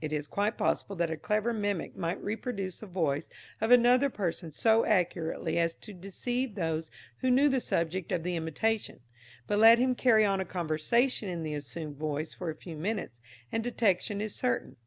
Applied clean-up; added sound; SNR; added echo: none; none; none; none.